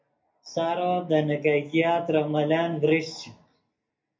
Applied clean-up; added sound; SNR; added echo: none; none; none; reverberation time 0.3 s.